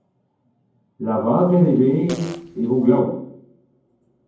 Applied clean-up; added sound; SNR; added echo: none; Fart; 18 dB; reverberation time 0.9 s.